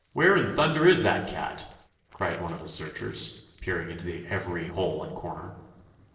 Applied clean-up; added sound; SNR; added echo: neural separator model SepFormer DNS4.